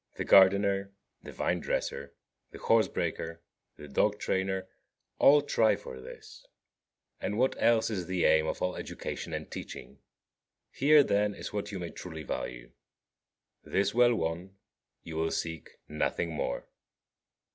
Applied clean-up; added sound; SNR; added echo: none; none; none; none.